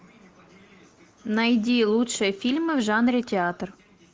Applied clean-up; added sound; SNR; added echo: none; none; none; none.